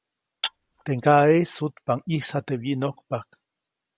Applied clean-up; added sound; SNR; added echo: none; Tap / Glass; 11 dB; none.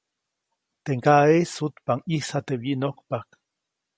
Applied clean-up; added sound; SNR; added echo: none; none; none; none.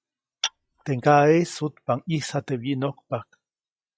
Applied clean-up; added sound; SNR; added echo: classical method log-MMSE.